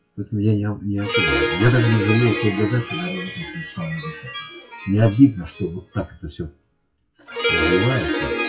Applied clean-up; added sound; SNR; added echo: classical method WPE with log-MMSE.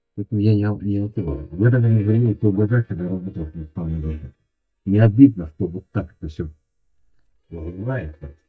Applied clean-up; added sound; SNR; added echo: neural mask model DeepFilterNet 3.